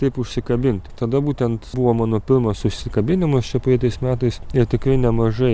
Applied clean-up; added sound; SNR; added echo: none; none; none; none.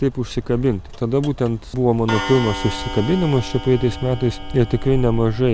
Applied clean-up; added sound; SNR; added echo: none; Clock; 14 dB; none.